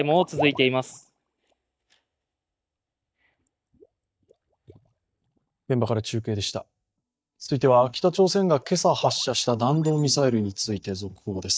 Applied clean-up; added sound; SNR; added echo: neural mask model DeepFilterNet 3.